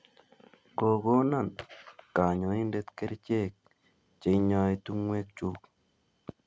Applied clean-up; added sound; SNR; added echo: none; none; none; none.